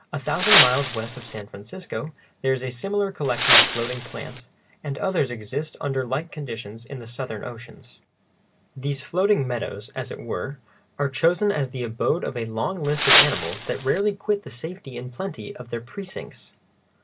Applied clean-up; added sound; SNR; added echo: none; Wind; -5 dB; none.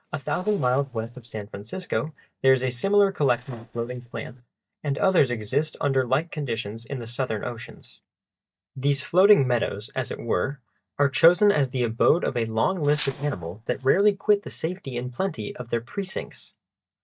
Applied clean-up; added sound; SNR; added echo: neural mask model DeepFilterNet 3.